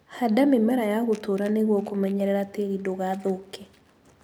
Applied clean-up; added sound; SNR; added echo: none; none; none; none.